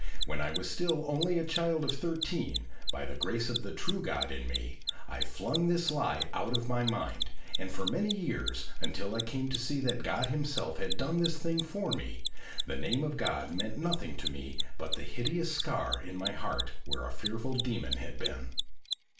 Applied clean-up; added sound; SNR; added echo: none; Mechanisms; 11 dB; reverberation time 0.4 s.